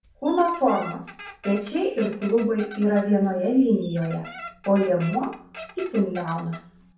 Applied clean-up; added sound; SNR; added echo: none; Squeak; 18 dB; reverberation time 0.6 s.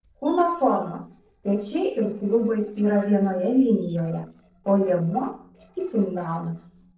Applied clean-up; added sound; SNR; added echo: neural separator model SepFormer DNS4.